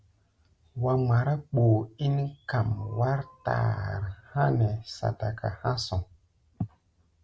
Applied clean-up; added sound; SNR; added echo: none; none; none; none.